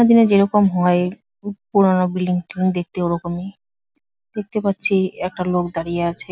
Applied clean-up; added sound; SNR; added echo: none; none; none; none.